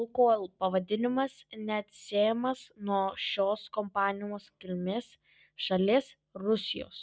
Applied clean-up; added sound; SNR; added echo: none; none; none; none.